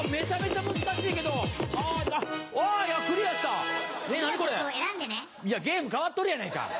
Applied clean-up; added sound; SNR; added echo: none; none; none; none.